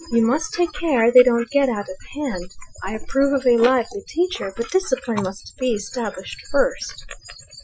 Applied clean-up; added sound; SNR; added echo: classical method Wiener filter.